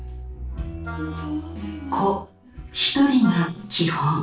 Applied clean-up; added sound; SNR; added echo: neural separator model SepFormer DNS4.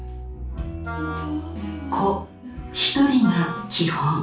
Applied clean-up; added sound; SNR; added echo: none; Wind instrument, woodwind instrument; 12 dB; reverberation time 0.3 s.